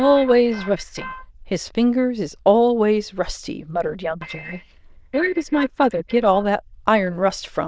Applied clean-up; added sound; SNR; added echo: neural diffusion model UNIVERSE++.